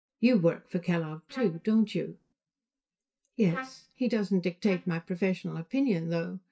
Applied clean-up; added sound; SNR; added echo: neural mask model DeepFilterNet 3.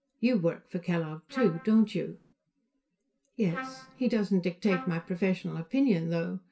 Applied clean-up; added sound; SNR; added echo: none; Trumpet; 14 dB; reverberation time 0.2 s.